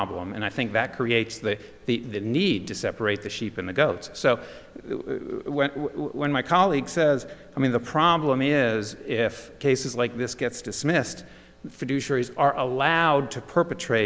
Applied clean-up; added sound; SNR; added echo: none; none; none; none.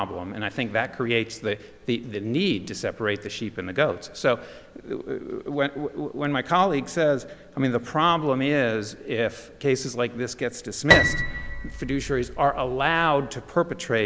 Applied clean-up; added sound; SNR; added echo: none; Piano; 1 dB; none.